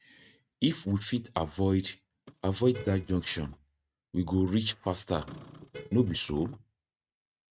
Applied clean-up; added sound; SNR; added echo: neural mask model RNNoise.